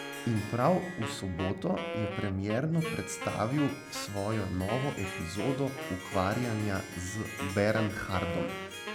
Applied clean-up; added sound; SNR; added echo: none; Harp + Wind instrument, woodwind instrument; 8 dB; none.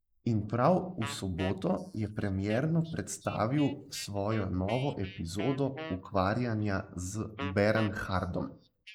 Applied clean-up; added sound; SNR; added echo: neural mask model Resemble Enhance denoiser.